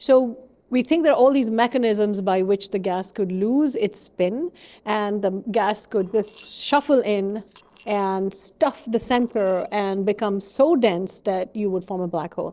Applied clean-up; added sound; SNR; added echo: neural separator model SepFormer DNS4.